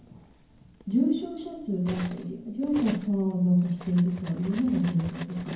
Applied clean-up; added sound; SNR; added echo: none; Cutlery, silverware; 18 dB; reverberation time 0.9 s.